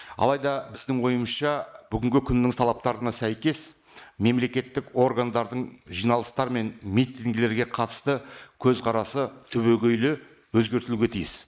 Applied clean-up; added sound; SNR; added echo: neural mask model Resemble Enhance denoiser.